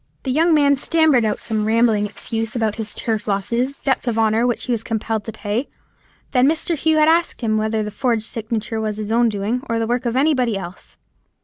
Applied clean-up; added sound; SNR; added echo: neural mask model Resemble Enhance denoiser.